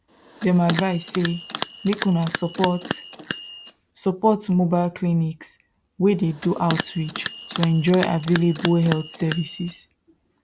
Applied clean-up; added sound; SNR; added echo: none; Bell; 8 dB; none.